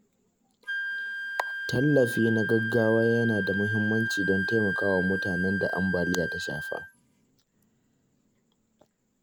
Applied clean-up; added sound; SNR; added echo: none; Wind instrument, woodwind instrument; 5 dB; none.